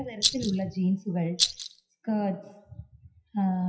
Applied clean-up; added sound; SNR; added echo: classical method WPE with log-MMSE.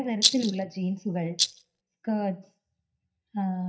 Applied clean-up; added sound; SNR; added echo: neural mask model DeepFilterNet 3.